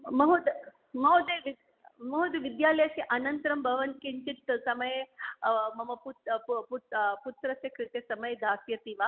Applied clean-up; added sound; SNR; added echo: none; none; none; none.